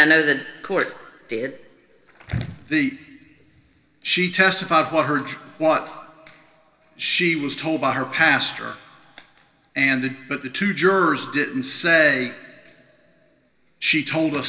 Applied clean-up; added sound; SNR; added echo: none; none; none; reverberation time 2.0 s.